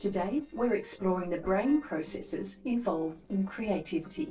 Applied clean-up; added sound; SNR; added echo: neural separator model SepFormer DNS4.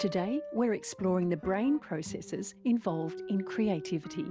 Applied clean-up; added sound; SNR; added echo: none; none; none; none.